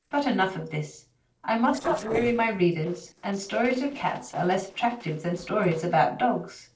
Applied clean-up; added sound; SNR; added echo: neural separator model SepFormer DNS4.